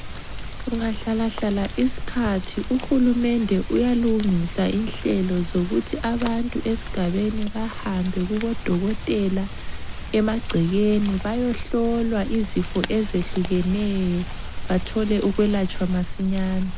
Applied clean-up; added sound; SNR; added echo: none; Rain; 6 dB; none.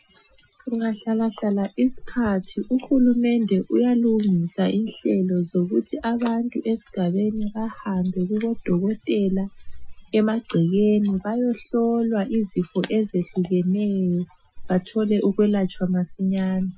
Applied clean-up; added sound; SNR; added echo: classical method Wiener filter.